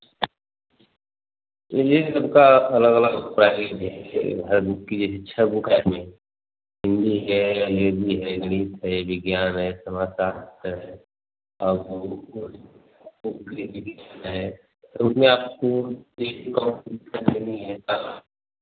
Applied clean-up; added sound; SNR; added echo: none; none; none; none.